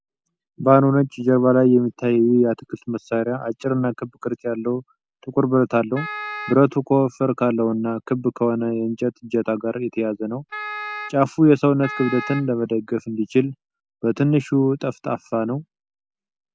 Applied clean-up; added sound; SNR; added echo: none; Wind instrument, woodwind instrument; 12 dB; none.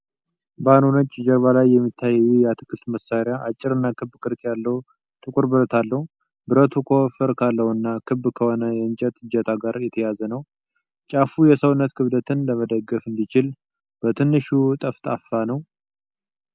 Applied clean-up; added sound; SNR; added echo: none; none; none; none.